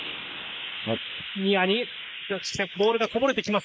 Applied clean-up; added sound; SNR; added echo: neural mask model Resemble Enhance denoiser.